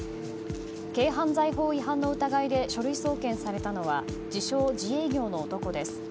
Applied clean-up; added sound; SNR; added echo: none; Telephone; 9 dB; none.